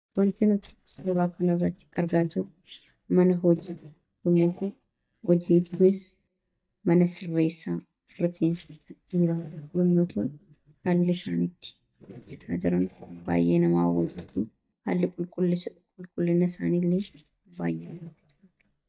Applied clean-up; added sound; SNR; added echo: neural mask model DeepFilterNet 3.